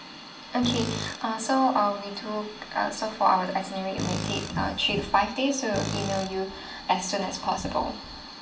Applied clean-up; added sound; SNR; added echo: none; Tools; 8 dB; reverberation time 0.3 s.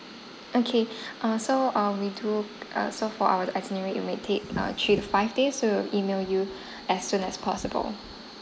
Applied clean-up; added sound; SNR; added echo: none; none; none; none.